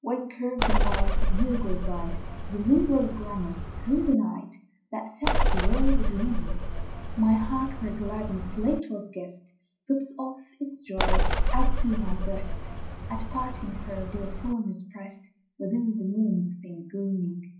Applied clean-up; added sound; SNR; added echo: none; Bird; -5 dB; reverberation time 0.6 s.